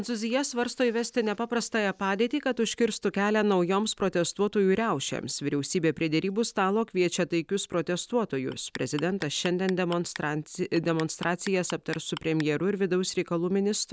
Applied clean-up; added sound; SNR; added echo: none; Clock; 17 dB; none.